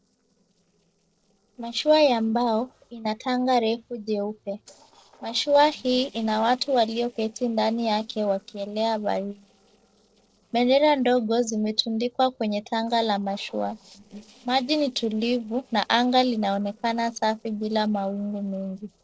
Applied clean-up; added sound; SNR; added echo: neural separator model SepFormer DNS4.